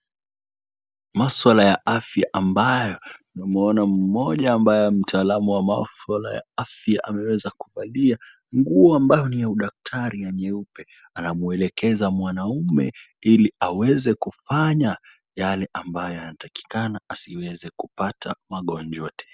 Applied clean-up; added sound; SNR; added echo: none; none; none; none.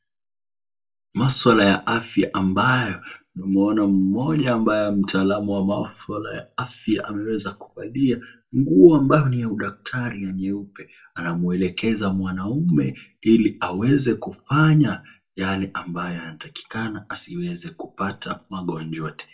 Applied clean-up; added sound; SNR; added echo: none; none; none; reverberation time 0.2 s.